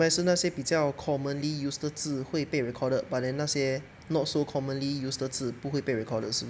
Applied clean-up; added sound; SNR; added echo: none; none; none; none.